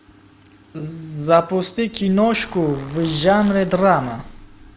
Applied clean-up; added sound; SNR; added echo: none; Zipper (clothing); 19 dB; none.